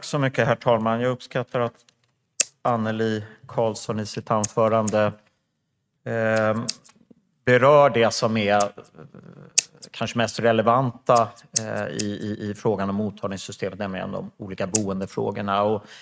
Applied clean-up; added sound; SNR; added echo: neural mask model RNNoise.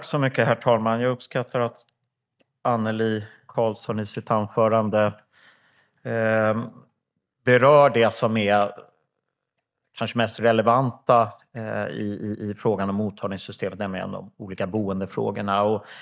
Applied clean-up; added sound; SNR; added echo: neural mask model DeepFilterNet 3.